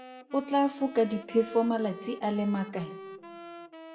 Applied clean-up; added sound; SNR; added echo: none; Wind instrument, woodwind instrument; 15 dB; reverberation time 0.8 s.